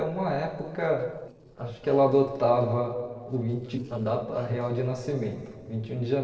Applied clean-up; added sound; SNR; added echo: neural separator model SepFormer DNS4.